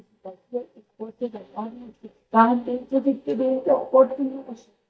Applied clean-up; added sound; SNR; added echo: neural mask model DeepFilterNet 3.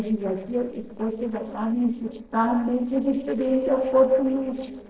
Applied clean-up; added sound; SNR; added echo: neural separator model SepFormer DNS4.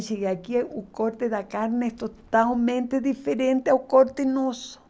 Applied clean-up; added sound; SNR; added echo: none; none; none; none.